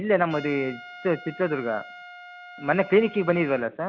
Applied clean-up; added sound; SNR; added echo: none; Trumpet; 17 dB; none.